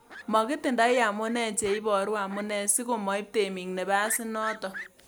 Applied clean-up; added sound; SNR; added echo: none; Fowl; 18 dB; none.